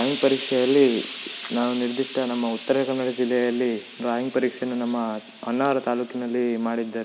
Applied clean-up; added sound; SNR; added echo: none; Hiss; 15 dB; reverberation time 1.3 s.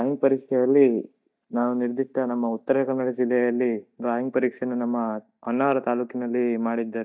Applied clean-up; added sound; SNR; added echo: neural mask model DeepFilterNet 3.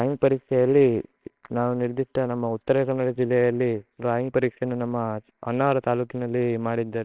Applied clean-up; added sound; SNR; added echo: neural separator model SepFormer WHAMR!.